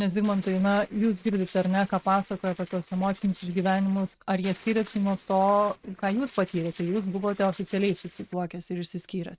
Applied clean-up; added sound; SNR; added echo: neural mask model RNNoise.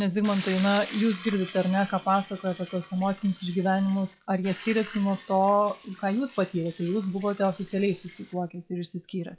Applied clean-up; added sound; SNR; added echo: classical method log-MMSE.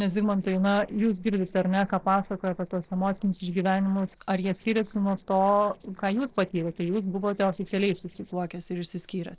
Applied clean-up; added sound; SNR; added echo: neural separator model SepFormer DNS4.